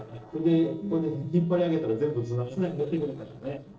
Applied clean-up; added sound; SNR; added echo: neural separator model SepFormer DNS4.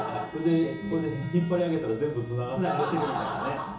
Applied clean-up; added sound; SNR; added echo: none; Bowed string instrument; 19 dB; reverberation time 0.7 s.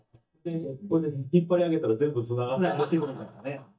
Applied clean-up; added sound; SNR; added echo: neural mask model DeepFilterNet 3.